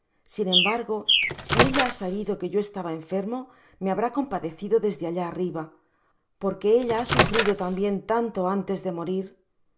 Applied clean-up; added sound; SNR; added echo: none; Bird + Microwave oven; -2 dB; none.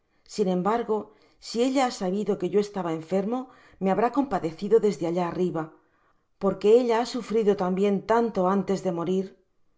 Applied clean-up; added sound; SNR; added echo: none; none; none; none.